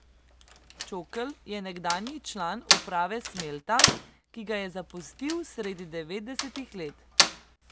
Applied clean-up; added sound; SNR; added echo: none; Slam; -4 dB; none.